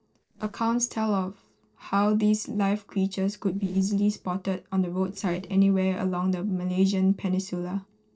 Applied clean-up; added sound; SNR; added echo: neural separator model SepFormer DNS4.